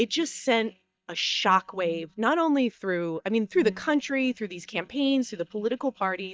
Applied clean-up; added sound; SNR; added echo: neural mask model DeepFilterNet 3.